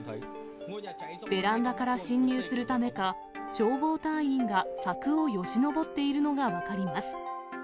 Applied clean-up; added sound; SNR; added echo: none; none; none; none.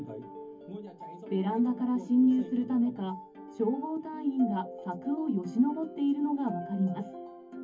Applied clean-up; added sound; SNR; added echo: none; none; none; reverberation time 0.3 s.